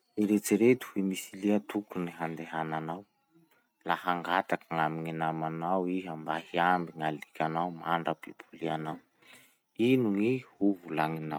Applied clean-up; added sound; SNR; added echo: none; none; none; none.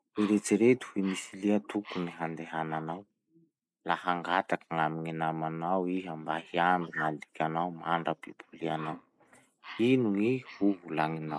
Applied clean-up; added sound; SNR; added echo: neural mask model Resemble Enhance denoiser.